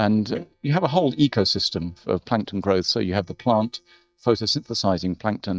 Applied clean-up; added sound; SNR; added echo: neural mask model DeepFilterNet 3.